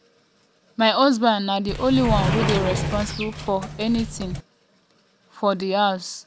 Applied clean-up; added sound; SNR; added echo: none; Sliding door; 3 dB; none.